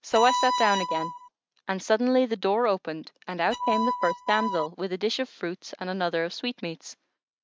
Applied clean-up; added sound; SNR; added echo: neural mask model RNNoise.